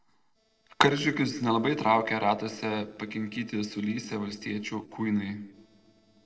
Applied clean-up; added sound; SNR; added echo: neural separator model SepFormer DNS4.